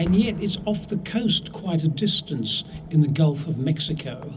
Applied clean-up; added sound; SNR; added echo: none; Fireworks; 20 dB; reverberation time 0.4 s.